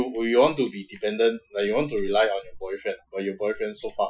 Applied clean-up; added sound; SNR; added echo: classical method Wiener filter.